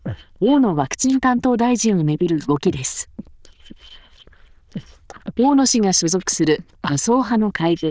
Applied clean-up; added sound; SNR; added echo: neural diffusion model UNIVERSE++.